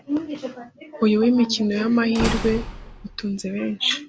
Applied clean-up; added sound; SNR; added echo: none; Slam / Wood; 9 dB; none.